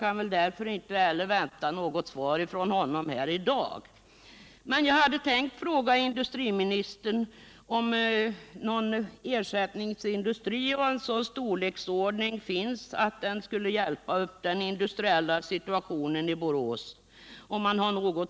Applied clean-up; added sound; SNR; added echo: none; none; none; none.